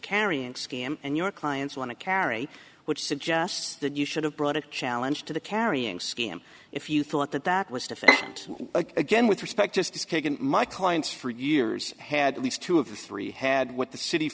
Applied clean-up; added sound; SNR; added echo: none; Bowed string instrument; -3 dB; none.